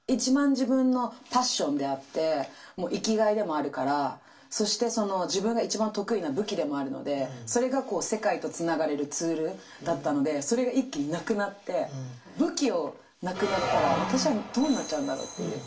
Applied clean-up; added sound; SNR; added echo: none; Fart; 19 dB; reverberation time 0.2 s.